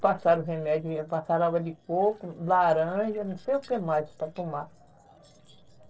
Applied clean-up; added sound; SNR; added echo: neural separator model SepFormer DNS4.